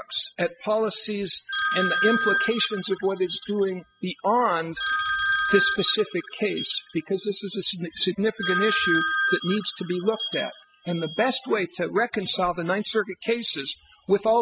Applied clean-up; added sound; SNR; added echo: classical method spectral subtraction.